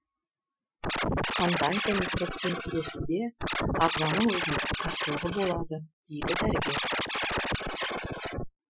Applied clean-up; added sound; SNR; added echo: classical method Wiener filter.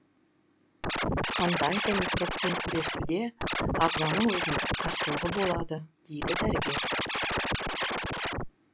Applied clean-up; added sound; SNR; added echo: none; Scratching (performance technique); -3 dB; none.